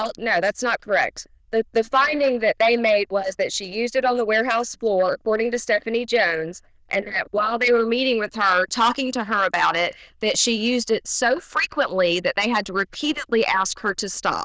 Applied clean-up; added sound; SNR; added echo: neural diffusion model UNIVERSE++.